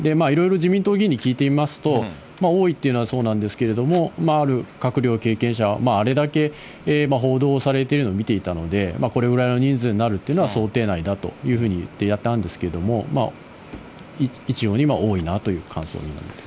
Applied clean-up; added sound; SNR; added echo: none; none; none; none.